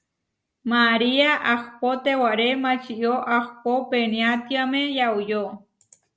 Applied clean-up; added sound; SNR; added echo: none; none; none; none.